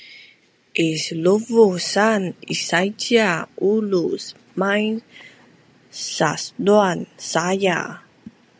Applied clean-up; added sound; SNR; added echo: none; none; none; none.